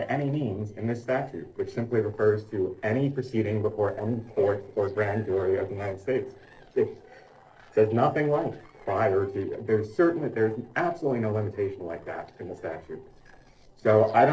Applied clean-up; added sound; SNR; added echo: neural separator model SepFormer DNS4.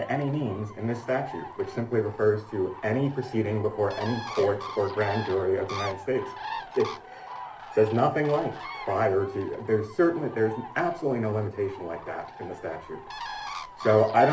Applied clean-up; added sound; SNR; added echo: none; Bird; 13 dB; reverberation time 0.3 s.